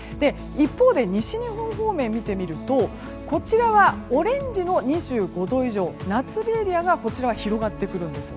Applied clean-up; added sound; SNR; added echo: none; none; none; none.